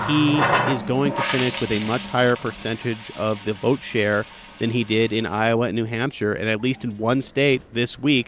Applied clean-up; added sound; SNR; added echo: none; Water tap, faucet; 8 dB; none.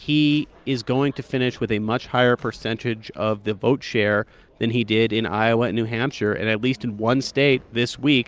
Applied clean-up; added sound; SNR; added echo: none; none; none; none.